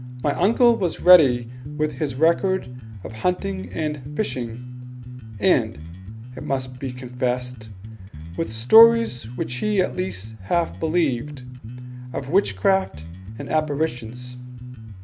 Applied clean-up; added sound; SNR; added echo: none; Bass guitar; 11 dB; none.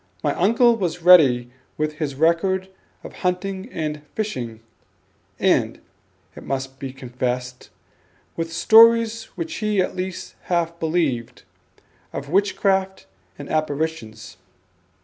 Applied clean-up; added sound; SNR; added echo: none; none; none; none.